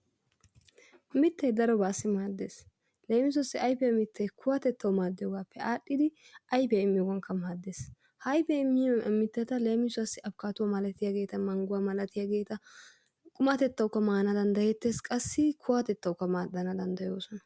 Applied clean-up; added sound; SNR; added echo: none; none; none; none.